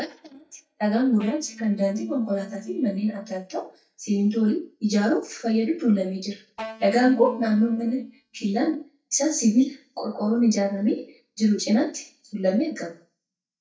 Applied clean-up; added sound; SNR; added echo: neural mask model DeepFilterNet 3.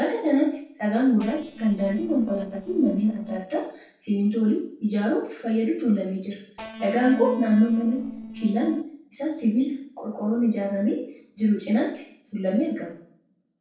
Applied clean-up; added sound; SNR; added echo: neural separator model SepFormer DNS4.